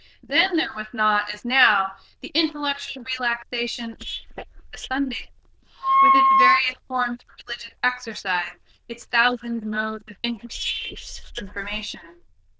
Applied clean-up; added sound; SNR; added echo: neural diffusion model UNIVERSE++.